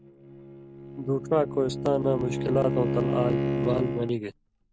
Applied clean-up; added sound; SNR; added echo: none; Bowed string instrument; 2 dB; none.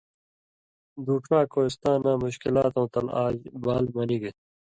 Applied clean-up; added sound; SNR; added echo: none; none; none; none.